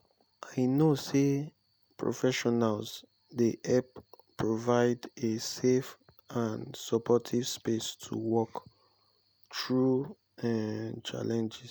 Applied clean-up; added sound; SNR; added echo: none; none; none; none.